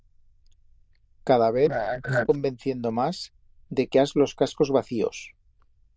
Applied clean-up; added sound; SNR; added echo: neural diffusion model UNIVERSE++.